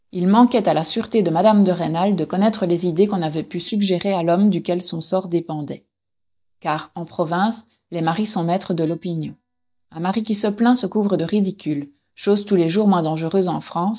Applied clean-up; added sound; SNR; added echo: neural mask model DeepFilterNet 3.